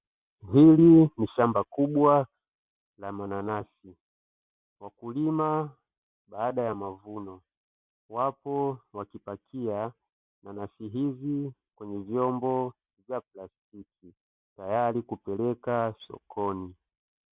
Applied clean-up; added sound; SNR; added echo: none; none; none; none.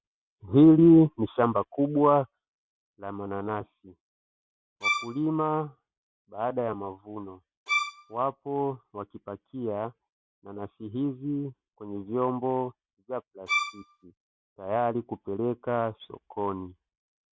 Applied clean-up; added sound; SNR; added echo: none; Bowed string instrument; 3 dB; none.